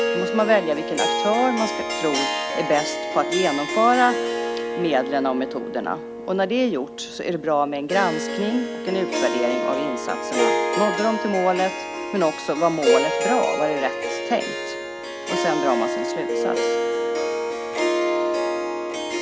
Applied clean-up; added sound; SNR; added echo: none; Harp; 1 dB; none.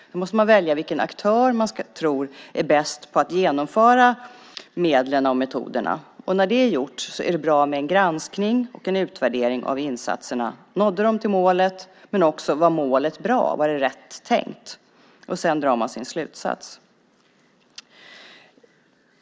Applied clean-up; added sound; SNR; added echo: none; none; none; none.